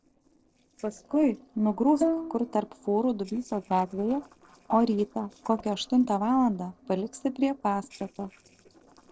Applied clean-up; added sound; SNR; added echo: neural separator model SepFormer DNS4.